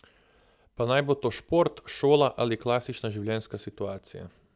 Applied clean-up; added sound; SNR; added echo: none; none; none; none.